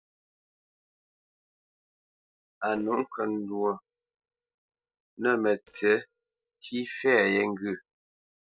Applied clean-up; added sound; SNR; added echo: neural separator model SepFormer DNS4.